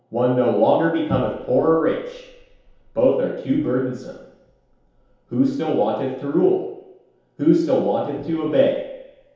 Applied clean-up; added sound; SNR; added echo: none; none; none; reverberation time 0.8 s.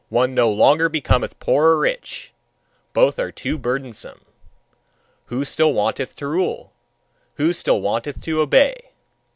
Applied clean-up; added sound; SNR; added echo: none; none; none; none.